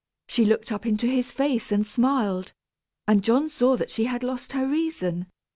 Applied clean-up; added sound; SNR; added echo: none; none; none; none.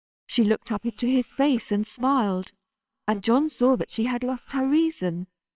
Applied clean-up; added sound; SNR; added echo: neural separator model SepFormer WHAMR!.